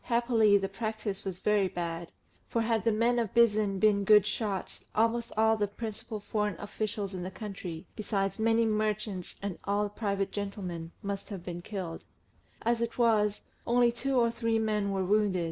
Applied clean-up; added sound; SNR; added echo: none; none; none; none.